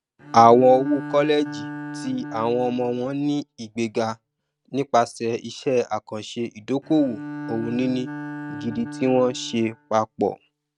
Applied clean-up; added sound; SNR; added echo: neural mask model RNNoise.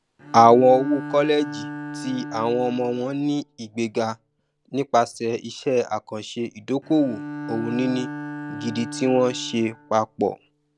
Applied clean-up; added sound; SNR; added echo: none; Bowed string instrument; 13 dB; none.